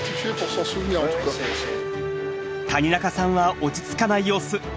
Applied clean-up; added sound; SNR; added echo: none; none; none; none.